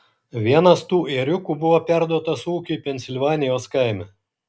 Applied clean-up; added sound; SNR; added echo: none; none; none; none.